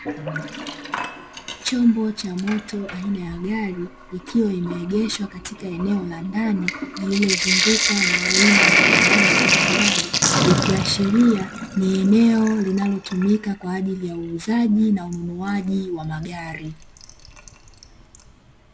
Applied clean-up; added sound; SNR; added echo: none; Sink (filling or washing); 1 dB; none.